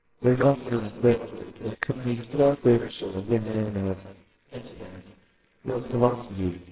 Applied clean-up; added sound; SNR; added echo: neural separator model SepFormer WHAMR!.